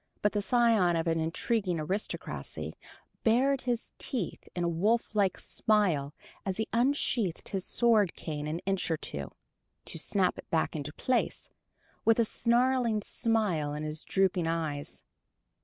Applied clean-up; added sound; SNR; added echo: none; none; none; none.